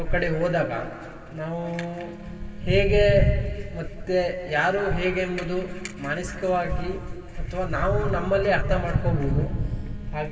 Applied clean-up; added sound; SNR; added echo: none; Telephone; 17 dB; reverberation time 2.7 s.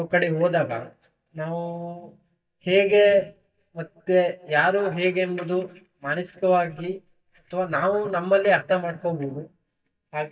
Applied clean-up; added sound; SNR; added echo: neural mask model DeepFilterNet 3.